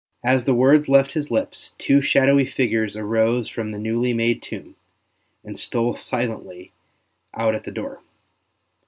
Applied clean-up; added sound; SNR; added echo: none; none; none; none.